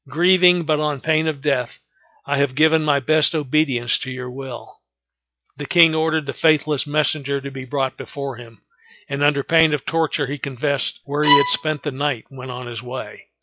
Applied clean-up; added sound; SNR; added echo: classical method log-MMSE.